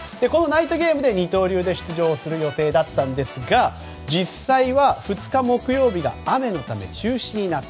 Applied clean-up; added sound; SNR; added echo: none; none; none; none.